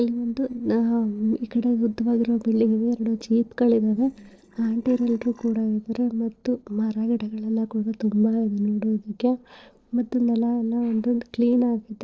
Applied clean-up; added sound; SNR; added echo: neural separator model SepFormer DNS4.